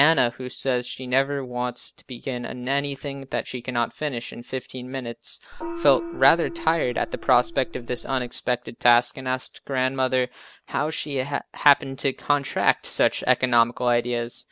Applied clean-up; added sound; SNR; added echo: none; Gong; 10 dB; none.